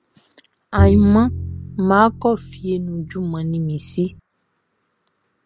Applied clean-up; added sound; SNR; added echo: none; Bowed string instrument; 4 dB; none.